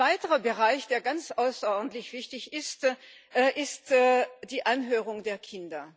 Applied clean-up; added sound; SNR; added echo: none; none; none; none.